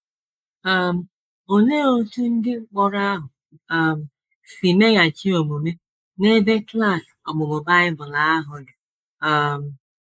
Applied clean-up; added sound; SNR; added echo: neural mask model Resemble Enhance denoiser.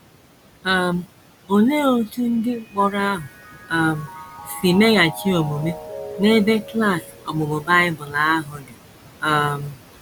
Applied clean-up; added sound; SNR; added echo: none; Mallet percussion; 18 dB; none.